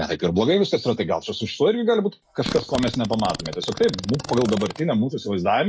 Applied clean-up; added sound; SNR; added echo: classical method log-MMSE.